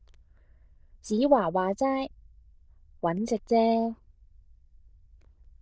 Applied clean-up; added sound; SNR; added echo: neural diffusion model UNIVERSE++.